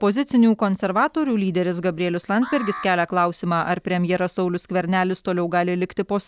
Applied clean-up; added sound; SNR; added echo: none; Alarm; 16 dB; none.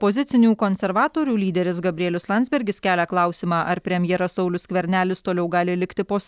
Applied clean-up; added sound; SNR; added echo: none; none; none; none.